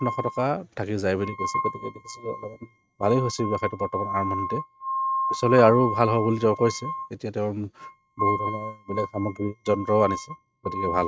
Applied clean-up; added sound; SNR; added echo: neural mask model RNNoise.